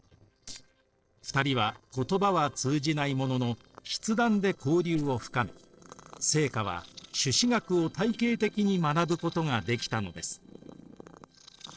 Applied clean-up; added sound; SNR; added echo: neural separator model SepFormer DNS4.